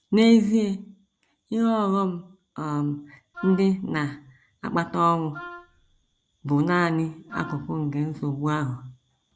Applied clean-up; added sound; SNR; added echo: none; Wind instrument, woodwind instrument; 18 dB; none.